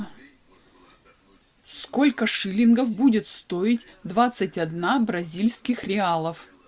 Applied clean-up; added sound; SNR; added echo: none; none; none; none.